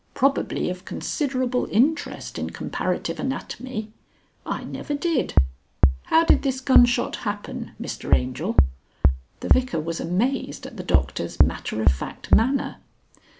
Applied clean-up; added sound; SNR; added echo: none; Bass drum; -4 dB; none.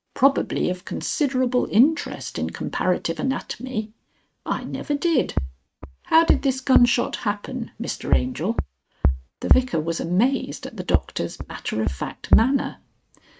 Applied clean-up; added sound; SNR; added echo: neural mask model RNNoise.